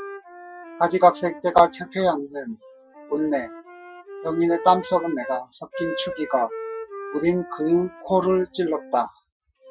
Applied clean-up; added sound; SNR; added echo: classical method Wiener filter.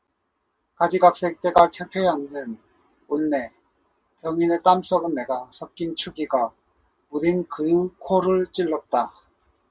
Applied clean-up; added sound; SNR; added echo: none; none; none; none.